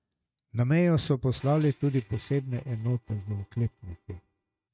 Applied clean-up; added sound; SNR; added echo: neural mask model RNNoise.